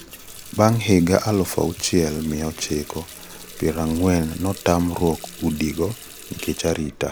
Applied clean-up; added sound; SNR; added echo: none; Water tap, faucet; 17 dB; none.